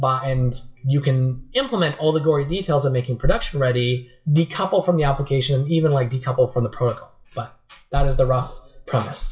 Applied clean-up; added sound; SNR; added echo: classical method WPE with log-MMSE.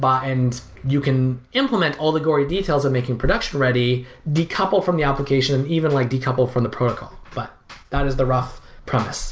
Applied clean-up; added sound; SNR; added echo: none; none; none; none.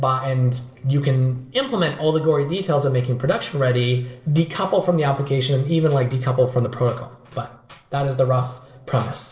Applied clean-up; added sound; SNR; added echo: neural separator model SepFormer DNS4.